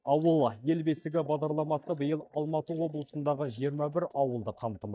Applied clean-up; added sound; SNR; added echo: neural mask model DeepFilterNet 3.